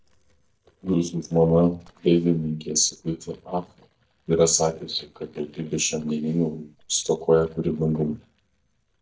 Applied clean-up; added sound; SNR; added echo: neural mask model DeepFilterNet 3.